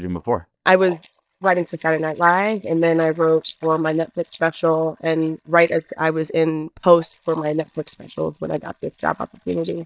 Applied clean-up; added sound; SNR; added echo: neural mask model DeepFilterNet 3.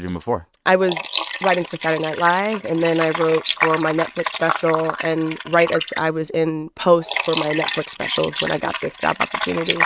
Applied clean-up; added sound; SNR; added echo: neural mask model RNNoise.